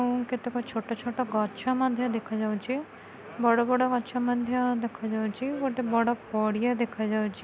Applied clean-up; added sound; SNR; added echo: none; none; none; none.